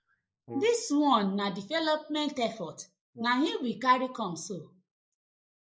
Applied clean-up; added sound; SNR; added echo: neural mask model Resemble Enhance denoiser.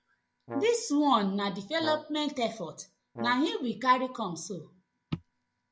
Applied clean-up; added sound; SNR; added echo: none; Brass instrument; 14 dB; none.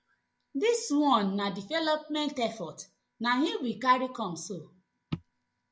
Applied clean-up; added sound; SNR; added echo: none; none; none; none.